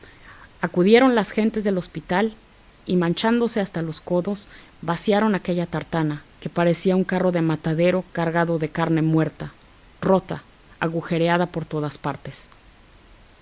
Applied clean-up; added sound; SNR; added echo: none; none; none; none.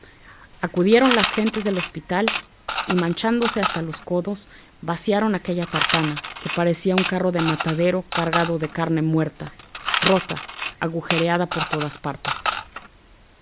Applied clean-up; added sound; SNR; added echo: none; Coin (dropping) / Mechanisms; 5 dB; none.